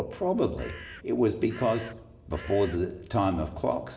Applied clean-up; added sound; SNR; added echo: none; Bird; 16 dB; reverberation time 1.0 s.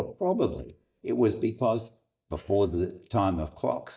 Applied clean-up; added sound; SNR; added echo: neural mask model DeepFilterNet 3.